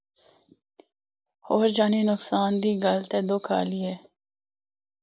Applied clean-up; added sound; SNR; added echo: none; none; none; none.